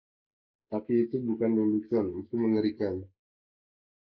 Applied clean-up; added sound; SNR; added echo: neural mask model Resemble Enhance denoiser.